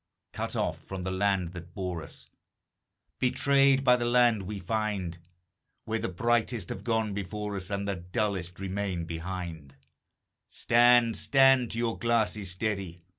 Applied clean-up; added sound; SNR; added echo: none; none; none; none.